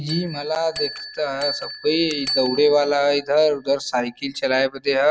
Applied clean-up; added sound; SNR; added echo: none; Bell; 12 dB; none.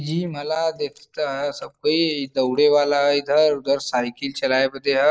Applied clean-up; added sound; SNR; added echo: neural mask model Resemble Enhance denoiser.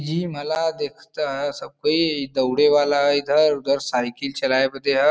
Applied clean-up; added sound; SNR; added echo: none; none; none; none.